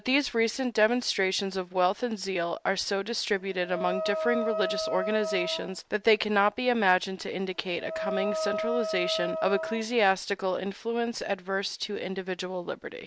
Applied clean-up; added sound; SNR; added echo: none; Wind instrument, woodwind instrument; 5 dB; none.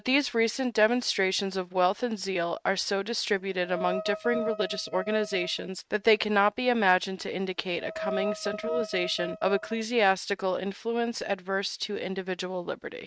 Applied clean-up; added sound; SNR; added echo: neural mask model RNNoise.